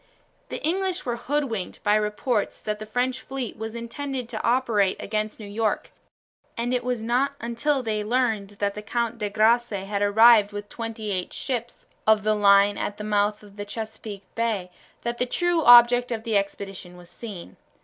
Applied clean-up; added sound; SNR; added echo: none; none; none; none.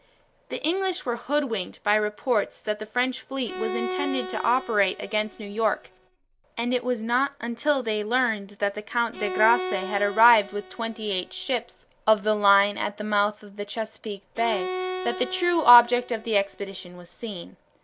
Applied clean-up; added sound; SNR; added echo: none; Bowed string instrument; 10 dB; none.